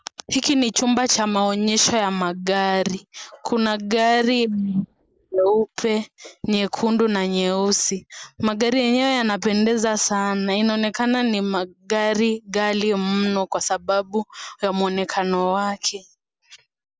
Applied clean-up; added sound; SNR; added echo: neural mask model Resemble Enhance denoiser.